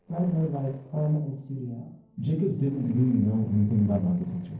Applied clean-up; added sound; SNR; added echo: neural separator model SepFormer DNS4.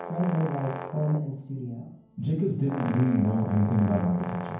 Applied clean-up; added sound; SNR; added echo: none; Brass instrument; 12 dB; reverberation time 0.9 s.